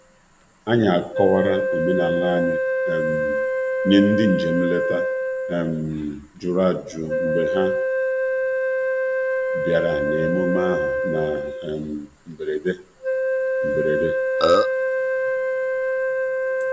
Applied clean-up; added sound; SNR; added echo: none; Burping, eructation + Wind instrument, woodwind instrument; -2 dB; none.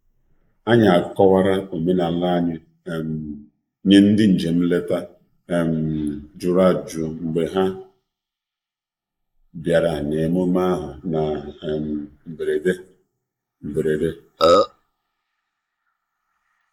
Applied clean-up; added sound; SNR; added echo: neural mask model Resemble Enhance denoiser.